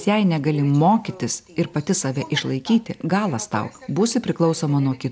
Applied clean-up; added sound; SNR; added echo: none; none; none; none.